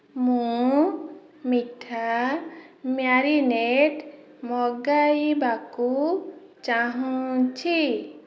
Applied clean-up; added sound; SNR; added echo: none; none; none; none.